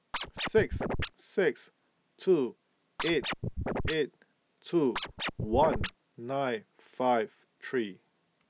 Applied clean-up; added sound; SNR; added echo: none; Scratching (performance technique); 1 dB; none.